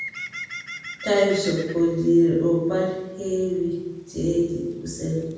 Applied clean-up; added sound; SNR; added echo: none; Bird; 16 dB; reverberation time 1.2 s.